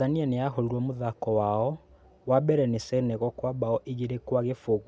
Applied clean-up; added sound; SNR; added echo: none; none; none; none.